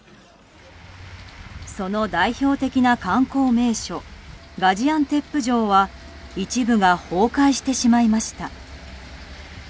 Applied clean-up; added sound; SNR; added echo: none; none; none; none.